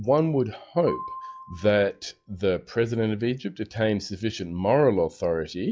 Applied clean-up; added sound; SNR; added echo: classical method log-MMSE.